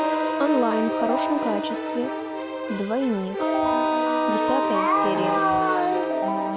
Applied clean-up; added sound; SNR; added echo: none; Wind instrument, woodwind instrument + Keyboard (musical); -2 dB; none.